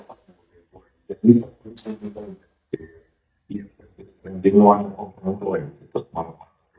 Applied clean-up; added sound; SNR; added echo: neural mask model DeepFilterNet 3.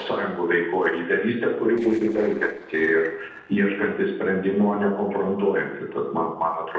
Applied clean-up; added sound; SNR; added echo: neural separator model SepFormer DNS4.